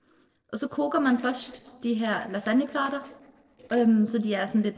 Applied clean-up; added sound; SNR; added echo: neural separator model SepFormer DNS4.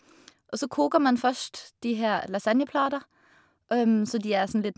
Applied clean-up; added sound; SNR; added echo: none; none; none; none.